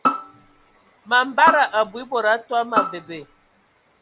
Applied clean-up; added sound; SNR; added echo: none; Bowed string instrument; 5 dB; none.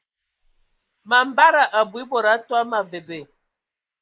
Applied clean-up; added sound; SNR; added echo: neural mask model Resemble Enhance denoiser.